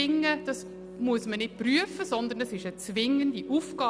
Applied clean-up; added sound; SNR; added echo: none; Organ; 15 dB; none.